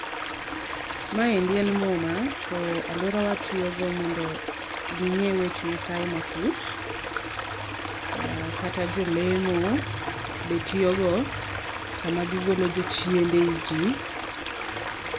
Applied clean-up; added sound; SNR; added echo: none; Stream; 5 dB; none.